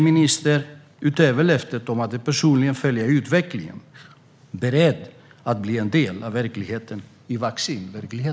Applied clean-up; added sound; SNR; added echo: none; none; none; none.